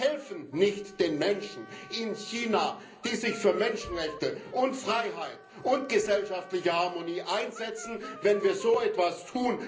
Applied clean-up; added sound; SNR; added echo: none; Wind instrument, woodwind instrument; 20 dB; reverberation time 0.5 s.